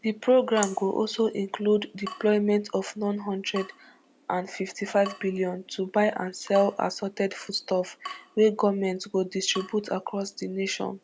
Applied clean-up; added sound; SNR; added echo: none; Drip / Water tap, faucet; 19 dB; none.